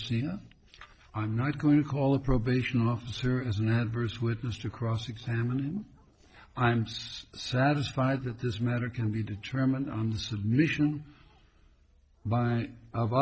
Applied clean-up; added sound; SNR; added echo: neural separator model SepFormer DNS4.